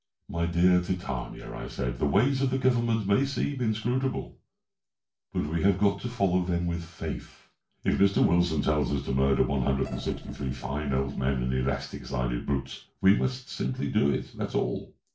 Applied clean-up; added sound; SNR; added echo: neural separator model SepFormer DNS4.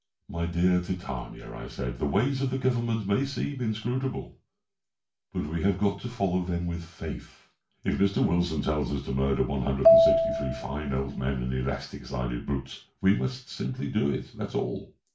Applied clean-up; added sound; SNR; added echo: none; Marimba, xylophone; -3 dB; reverberation time 0.3 s.